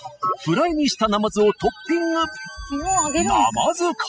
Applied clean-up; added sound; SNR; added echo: classical method spectral subtraction.